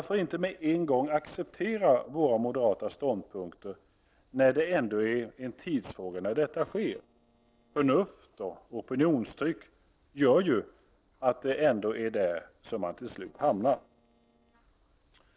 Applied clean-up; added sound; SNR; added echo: neural separator model SepFormer DNS4.